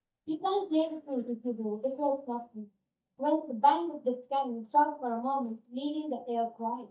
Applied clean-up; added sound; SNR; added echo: neural mask model DeepFilterNet 3.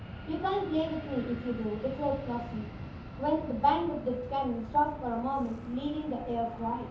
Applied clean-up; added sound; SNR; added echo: none; Fixed-wing aircraft, airplane; 11 dB; reverberation time 0.5 s.